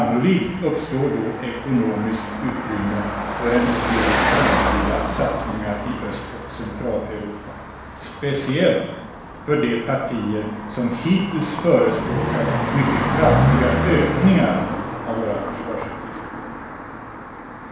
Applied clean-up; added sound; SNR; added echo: none; Car passing by; 2 dB; reverberation time 0.9 s.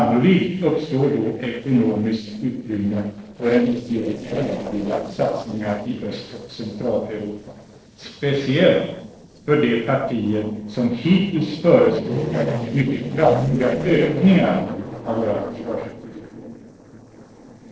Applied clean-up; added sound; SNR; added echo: neural separator model SepFormer DNS4.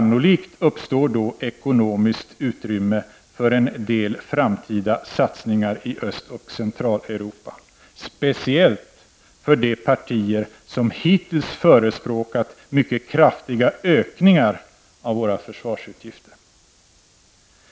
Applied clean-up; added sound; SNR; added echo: none; none; none; none.